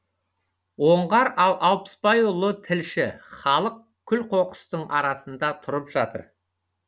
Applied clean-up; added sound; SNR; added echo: none; none; none; none.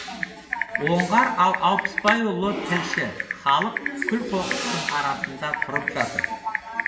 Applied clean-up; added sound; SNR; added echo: none; Typing; 3 dB; reverberation time 0.9 s.